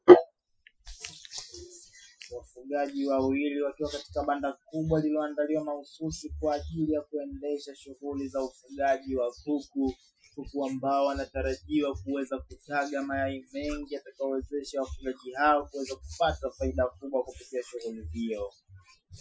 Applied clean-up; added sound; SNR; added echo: classical method Wiener filter.